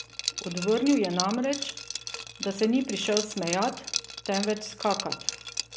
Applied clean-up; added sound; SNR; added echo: none; Liquid; 7 dB; none.